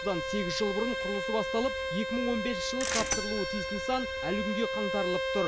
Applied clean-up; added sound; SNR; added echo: none; Bell / Mechanisms + Bowed string instrument; 0 dB; none.